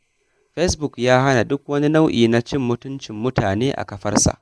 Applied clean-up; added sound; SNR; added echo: neural mask model Resemble Enhance denoiser.